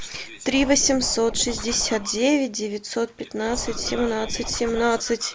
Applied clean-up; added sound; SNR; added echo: none; Scratching (performance technique); 11 dB; none.